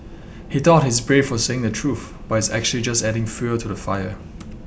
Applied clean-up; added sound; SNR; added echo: none; none; none; none.